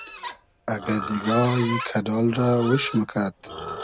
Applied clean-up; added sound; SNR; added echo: none; Livestock, farm animals, working animals; 9 dB; none.